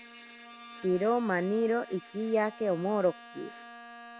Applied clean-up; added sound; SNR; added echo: none; Bowed string instrument; 17 dB; none.